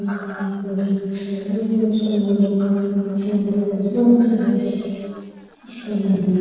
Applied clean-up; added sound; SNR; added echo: neural separator model SepFormer DNS4.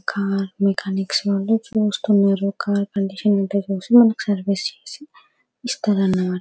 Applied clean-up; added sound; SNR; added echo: none; none; none; none.